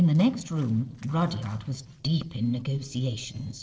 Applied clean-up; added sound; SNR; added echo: neural separator model SepFormer DNS4.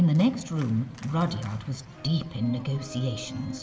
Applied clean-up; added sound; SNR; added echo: none; Organ; 15 dB; reverberation time 2.9 s.